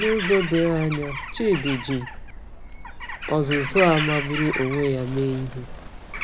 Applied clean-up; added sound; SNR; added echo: none; Bird vocalization, bird call, bird song / Crow; 7 dB; none.